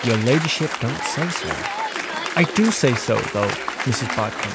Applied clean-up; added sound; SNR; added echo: none; Applause; 4 dB; none.